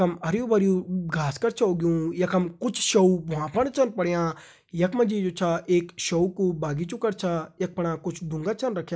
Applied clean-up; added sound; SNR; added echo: none; none; none; none.